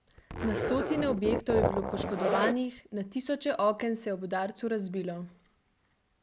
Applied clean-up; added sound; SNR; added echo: none; Zipper (clothing); 0 dB; none.